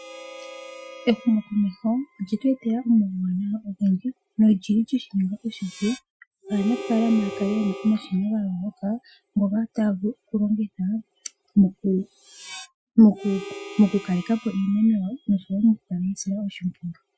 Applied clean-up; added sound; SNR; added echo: classical method Wiener filter.